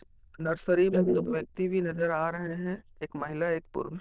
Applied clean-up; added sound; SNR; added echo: neural diffusion model UNIVERSE++.